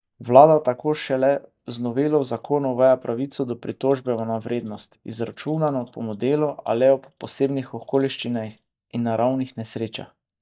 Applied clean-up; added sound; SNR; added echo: neural mask model DeepFilterNet 3.